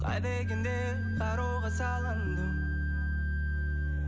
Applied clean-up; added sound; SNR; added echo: none; Wind instrument, woodwind instrument; 13 dB; none.